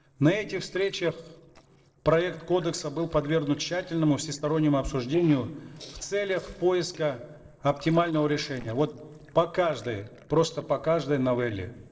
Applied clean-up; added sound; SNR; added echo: neural separator model SepFormer DNS4.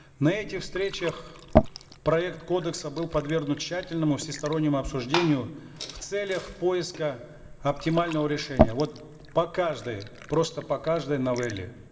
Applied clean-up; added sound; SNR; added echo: none; Liquid; 5 dB; reverberation time 1.7 s.